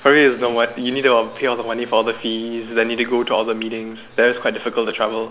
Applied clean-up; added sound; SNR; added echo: none; none; none; none.